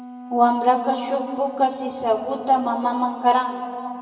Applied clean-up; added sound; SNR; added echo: none; Wind instrument, woodwind instrument; 15 dB; reverberation time 2.2 s.